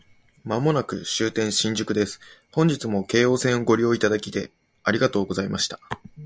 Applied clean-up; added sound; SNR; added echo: none; none; none; none.